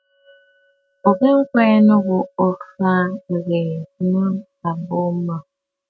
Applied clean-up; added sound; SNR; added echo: neural mask model RNNoise.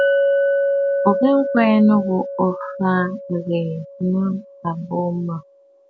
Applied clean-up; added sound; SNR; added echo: none; Chink, clink; 3 dB; none.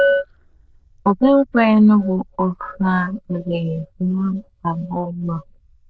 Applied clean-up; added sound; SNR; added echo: neural diffusion model UNIVERSE++.